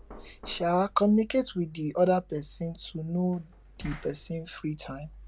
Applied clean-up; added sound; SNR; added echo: none; Knock; 19 dB; none.